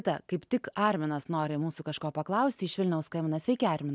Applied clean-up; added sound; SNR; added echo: none; none; none; none.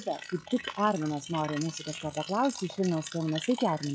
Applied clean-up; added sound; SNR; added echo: classical method log-MMSE.